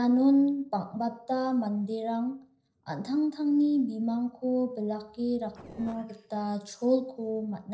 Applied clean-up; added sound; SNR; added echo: neural separator model SepFormer DNS4.